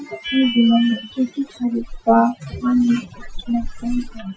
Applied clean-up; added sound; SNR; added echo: classical method Wiener filter.